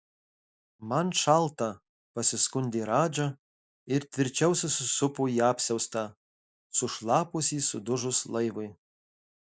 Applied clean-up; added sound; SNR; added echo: none; none; none; none.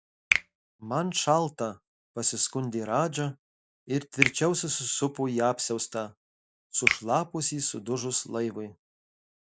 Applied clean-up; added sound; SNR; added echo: none; Finger snapping; 5 dB; none.